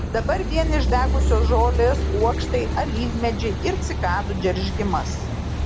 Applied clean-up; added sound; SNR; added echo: none; Car passing by / Idling / Accelerating, revving, vroom; -2 dB; none.